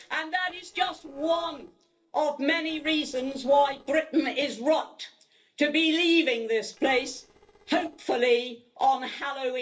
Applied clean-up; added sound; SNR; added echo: neural separator model SepFormer DNS4.